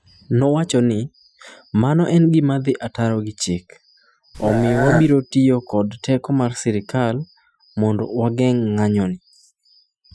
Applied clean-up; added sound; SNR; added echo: classical method Wiener filter.